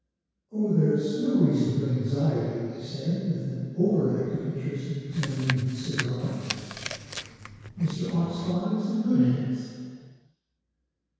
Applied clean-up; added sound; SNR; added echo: none; Chewing, mastication; 11 dB; reverberation time 2.0 s.